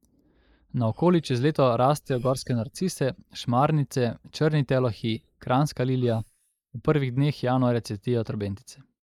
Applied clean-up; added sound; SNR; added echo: neural mask model Resemble Enhance denoiser.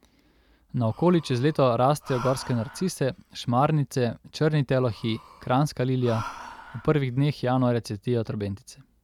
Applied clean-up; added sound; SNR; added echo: none; Breathing; 19 dB; none.